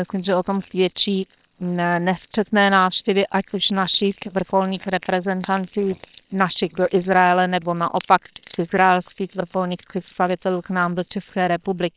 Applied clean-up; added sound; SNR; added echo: neural separator model SepFormer WHAM!.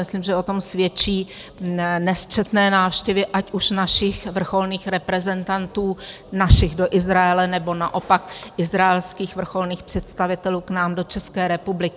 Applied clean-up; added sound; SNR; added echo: none; none; none; none.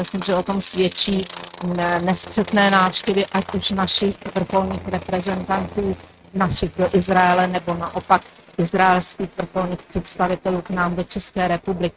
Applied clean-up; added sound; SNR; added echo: neural mask model RNNoise.